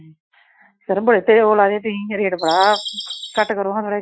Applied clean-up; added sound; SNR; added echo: classical method Wiener filter.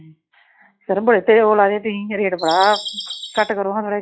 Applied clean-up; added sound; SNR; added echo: classical method log-MMSE.